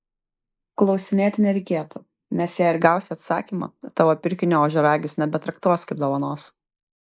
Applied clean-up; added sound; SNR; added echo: neural mask model Resemble Enhance denoiser.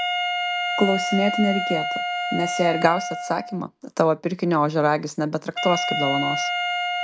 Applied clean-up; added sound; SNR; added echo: none; Wind instrument, woodwind instrument; 3 dB; none.